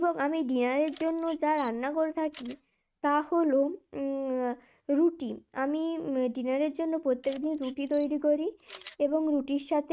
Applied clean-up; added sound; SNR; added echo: neural mask model RNNoise.